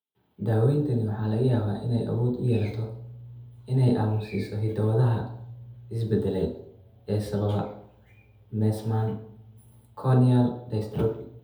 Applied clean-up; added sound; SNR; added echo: none; none; none; reverberation time 0.7 s.